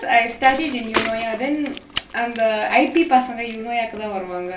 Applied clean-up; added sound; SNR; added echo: none; Bicycle; 12 dB; reverberation time 0.2 s.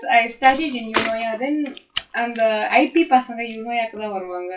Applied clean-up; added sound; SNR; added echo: classical method WPE with log-MMSE.